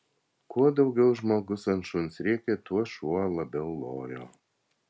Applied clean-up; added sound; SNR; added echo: none; none; none; none.